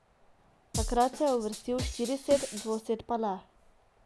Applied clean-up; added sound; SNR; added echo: none; Drum kit; 6 dB; none.